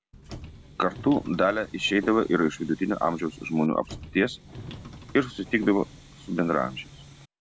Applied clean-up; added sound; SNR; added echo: none; Subway, metro, underground; 17 dB; none.